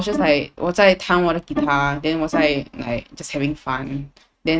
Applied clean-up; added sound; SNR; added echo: neural mask model RNNoise.